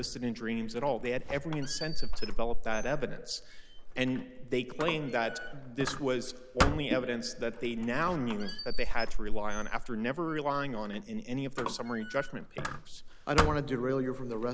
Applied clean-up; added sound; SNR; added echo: none; Squeak; -2 dB; none.